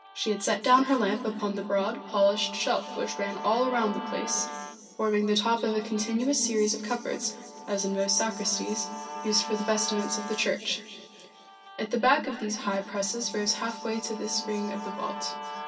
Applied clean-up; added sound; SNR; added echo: none; Guitar; 13 dB; reverberation time 2.4 s.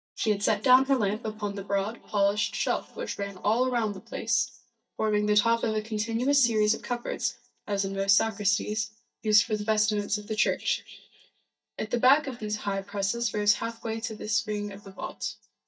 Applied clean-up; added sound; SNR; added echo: neural mask model DeepFilterNet 3.